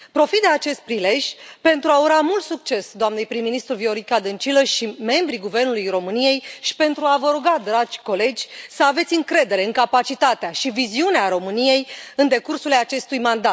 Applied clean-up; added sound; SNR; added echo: none; none; none; none.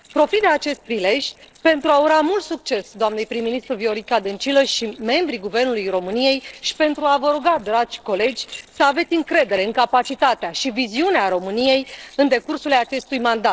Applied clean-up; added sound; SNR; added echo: neural separator model SepFormer DNS4.